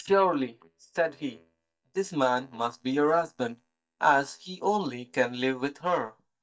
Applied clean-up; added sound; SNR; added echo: neural mask model DeepFilterNet 3.